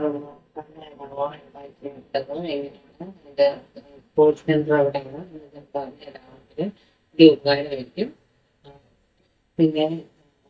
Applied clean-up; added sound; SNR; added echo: neural mask model DeepFilterNet 3.